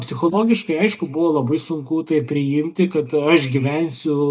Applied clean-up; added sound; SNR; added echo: neural mask model DeepFilterNet 3.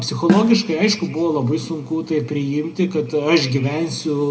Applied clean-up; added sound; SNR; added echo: none; Snare drum; 0 dB; reverberation time 1.7 s.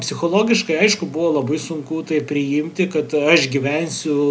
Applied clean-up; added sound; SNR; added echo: none; none; none; none.